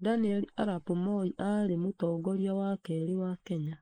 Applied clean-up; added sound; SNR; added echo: neural mask model Resemble Enhance denoiser.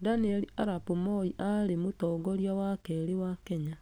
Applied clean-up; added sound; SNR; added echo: none; none; none; none.